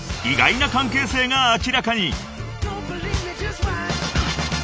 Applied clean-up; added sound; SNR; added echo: none; none; none; none.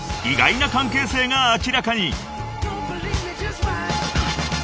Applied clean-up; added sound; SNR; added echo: none; Screech; 13 dB; none.